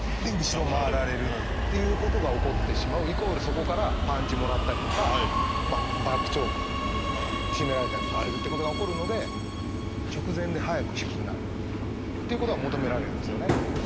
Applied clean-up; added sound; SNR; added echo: none; Subway, metro, underground; -3 dB; none.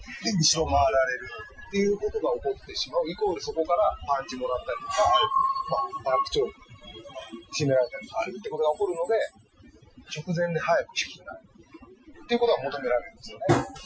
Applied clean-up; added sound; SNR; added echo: classical method Wiener filter.